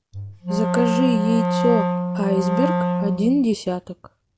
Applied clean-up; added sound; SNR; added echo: none; Wind instrument, woodwind instrument; 0 dB; none.